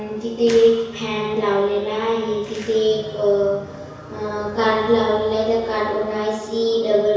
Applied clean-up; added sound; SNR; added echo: none; none; none; reverberation time 1.1 s.